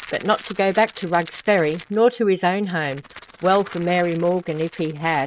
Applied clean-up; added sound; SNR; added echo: neural mask model RNNoise.